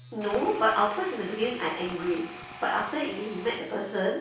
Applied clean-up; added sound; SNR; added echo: none; Tools; 14 dB; reverberation time 0.6 s.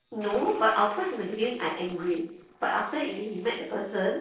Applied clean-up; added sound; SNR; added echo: neural separator model SepFormer DNS4.